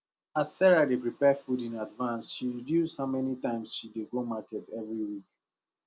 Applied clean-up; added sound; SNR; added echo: none; none; none; none.